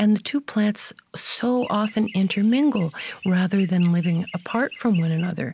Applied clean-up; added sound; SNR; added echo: none; Chirp, tweet; 16 dB; none.